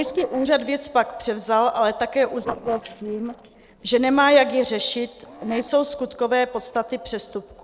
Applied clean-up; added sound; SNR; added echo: neural separator model SepFormer DNS4.